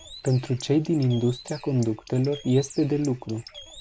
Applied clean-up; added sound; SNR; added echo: none; Bird; 19 dB; none.